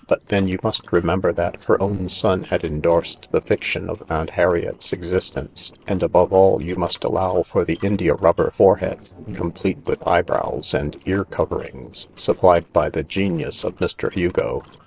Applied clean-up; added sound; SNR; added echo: neural separator model SepFormer DNS4.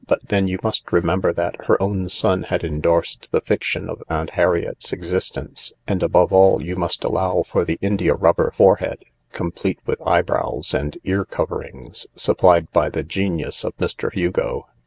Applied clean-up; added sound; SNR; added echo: none; none; none; none.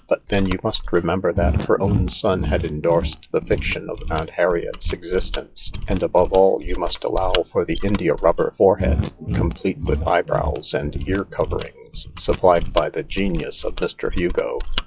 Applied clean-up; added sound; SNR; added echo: classical method log-MMSE.